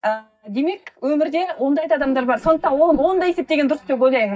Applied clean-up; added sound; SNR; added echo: neural mask model DeepFilterNet 3.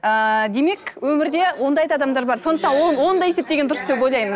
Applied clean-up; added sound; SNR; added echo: none; none; none; none.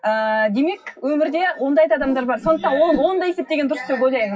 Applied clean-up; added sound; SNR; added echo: classical method WPE with log-MMSE.